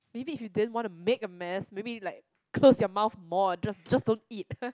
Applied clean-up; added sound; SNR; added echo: none; none; none; none.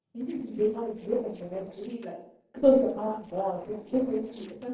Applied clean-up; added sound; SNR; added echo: neural separator model SepFormer DNS4.